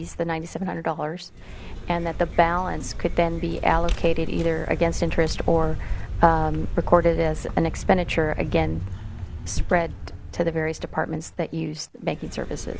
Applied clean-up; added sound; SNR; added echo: none; Vehicle; 5 dB; none.